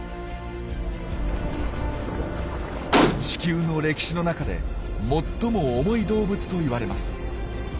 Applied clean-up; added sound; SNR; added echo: none; Gunshot, gunfire; -2 dB; none.